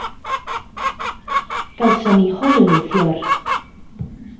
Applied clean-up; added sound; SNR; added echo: none; Chicken, rooster; 3 dB; reverberation time 0.7 s.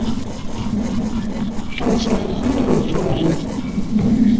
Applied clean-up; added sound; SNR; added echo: neural separator model SepFormer DNS4.